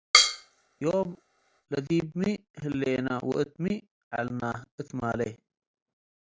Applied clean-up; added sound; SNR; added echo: none; Drum kit; -4 dB; none.